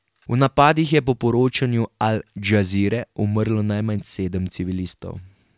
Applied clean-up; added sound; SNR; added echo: none; none; none; none.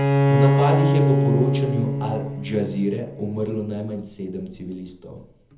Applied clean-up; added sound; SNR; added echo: none; Bowed string instrument; -4 dB; reverberation time 0.7 s.